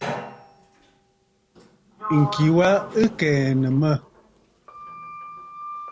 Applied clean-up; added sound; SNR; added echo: none; Sliding door; 12 dB; none.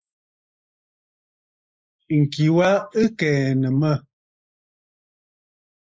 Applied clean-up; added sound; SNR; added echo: neural mask model Resemble Enhance denoiser.